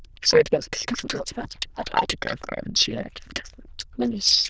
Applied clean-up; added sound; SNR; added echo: neural diffusion model UNIVERSE++.